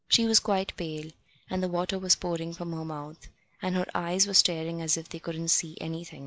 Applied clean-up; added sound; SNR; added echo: none; none; none; none.